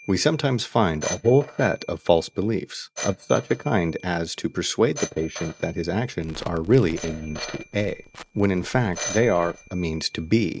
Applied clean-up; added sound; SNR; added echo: neural mask model RNNoise.